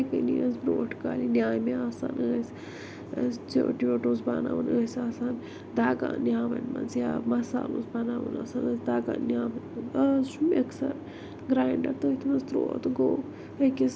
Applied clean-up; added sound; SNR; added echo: none; none; none; none.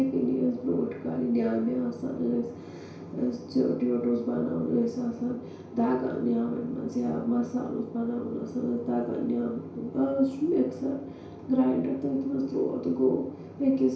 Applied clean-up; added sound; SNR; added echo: none; none; none; reverberation time 0.6 s.